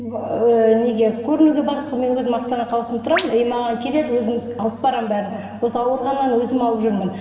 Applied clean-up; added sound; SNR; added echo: none; Bird vocalization, bird call, bird song; 17 dB; reverberation time 1.8 s.